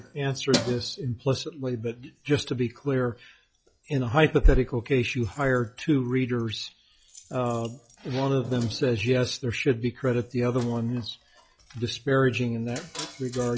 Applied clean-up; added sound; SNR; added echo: classical method log-MMSE.